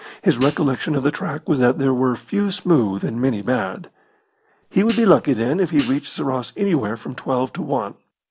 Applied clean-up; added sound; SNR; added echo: none; Hi-hat; 14 dB; none.